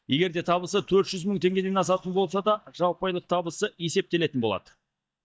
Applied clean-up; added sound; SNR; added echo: neural mask model DeepFilterNet 3.